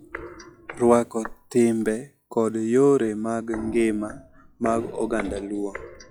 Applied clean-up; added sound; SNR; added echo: classical method log-MMSE.